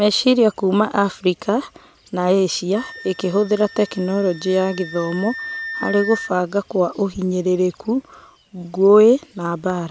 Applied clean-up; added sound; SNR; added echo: none; Wind instrument, woodwind instrument; 18 dB; none.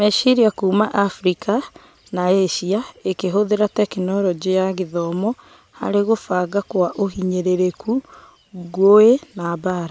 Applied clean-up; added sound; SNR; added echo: none; none; none; none.